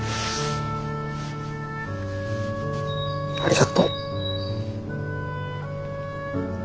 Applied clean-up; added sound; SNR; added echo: none; Bird; 12 dB; none.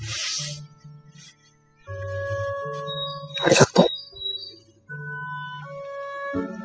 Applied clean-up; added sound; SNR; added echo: classical method spectral subtraction.